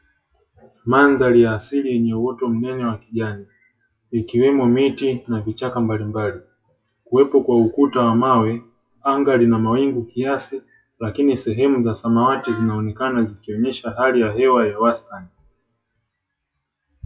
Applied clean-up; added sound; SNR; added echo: classical method WPE with log-MMSE.